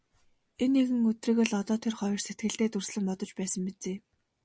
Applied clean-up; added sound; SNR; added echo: none; none; none; none.